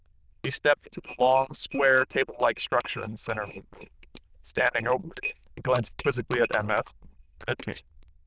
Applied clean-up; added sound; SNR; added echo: neural diffusion model UNIVERSE++.